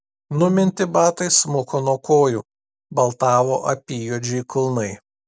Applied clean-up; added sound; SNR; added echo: none; none; none; none.